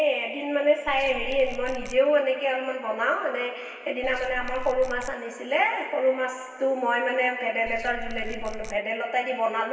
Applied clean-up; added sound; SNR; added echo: none; Squeak / Tools; 9 dB; reverberation time 2.5 s.